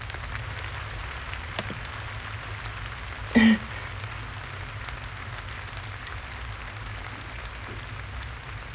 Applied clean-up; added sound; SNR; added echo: none; Applause; 8 dB; none.